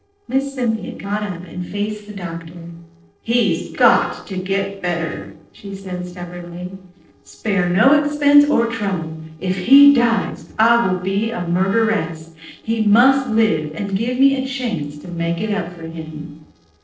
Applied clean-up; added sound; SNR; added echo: neural separator model SepFormer DNS4.